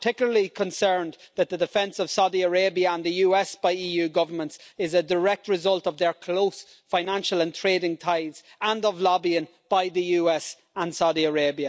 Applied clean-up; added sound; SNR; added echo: none; none; none; none.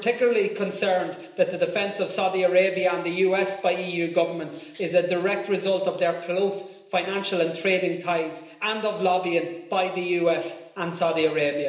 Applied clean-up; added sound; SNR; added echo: none; Rattle (instrument); 20 dB; reverberation time 0.9 s.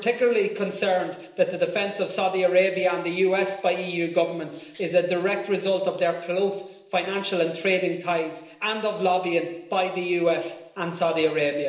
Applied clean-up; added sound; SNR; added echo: neural separator model SepFormer DNS4.